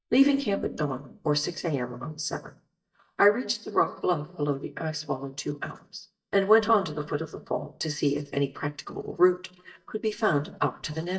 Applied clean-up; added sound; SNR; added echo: neural mask model DeepFilterNet 3.